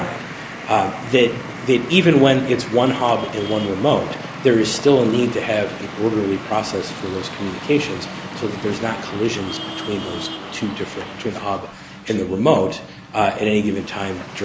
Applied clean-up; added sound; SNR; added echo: none; Traffic noise, roadway noise; 12 dB; none.